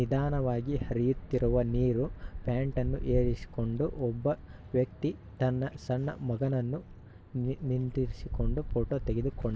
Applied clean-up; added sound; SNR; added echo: none; Wind; 7 dB; none.